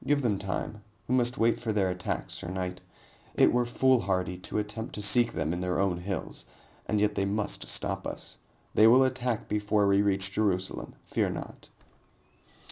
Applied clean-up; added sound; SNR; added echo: none; none; none; none.